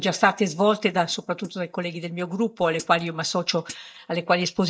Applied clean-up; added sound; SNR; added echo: neural mask model DeepFilterNet 3.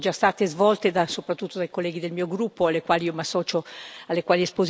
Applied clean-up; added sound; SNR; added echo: none; none; none; none.